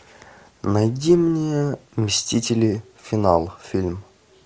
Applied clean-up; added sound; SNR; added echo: none; none; none; none.